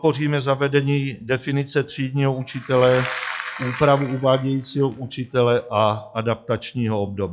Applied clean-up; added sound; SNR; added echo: classical method log-MMSE.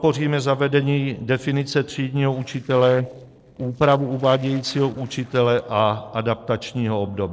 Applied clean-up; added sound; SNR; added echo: neural separator model SepFormer DNS4.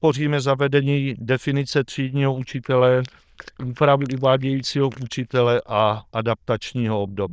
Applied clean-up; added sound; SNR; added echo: neural diffusion model UNIVERSE++.